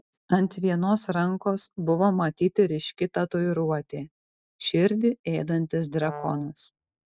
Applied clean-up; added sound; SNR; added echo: neural mask model RNNoise.